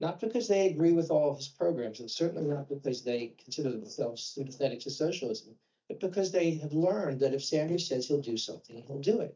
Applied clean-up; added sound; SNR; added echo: neural mask model DeepFilterNet 3.